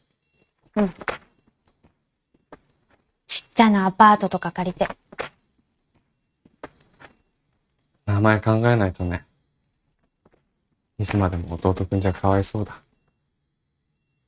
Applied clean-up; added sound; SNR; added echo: neural mask model RNNoise.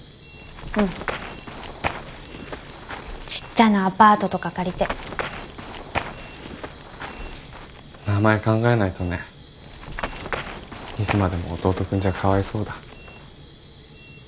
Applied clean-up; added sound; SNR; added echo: none; Run; 9 dB; none.